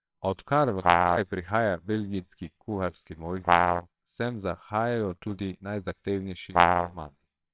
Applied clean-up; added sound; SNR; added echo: neural separator model SepFormer WHAMR!.